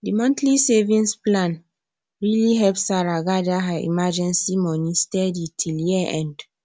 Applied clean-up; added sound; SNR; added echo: none; none; none; none.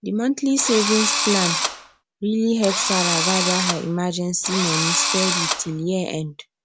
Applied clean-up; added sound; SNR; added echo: none; Engine / Drill; 0 dB; none.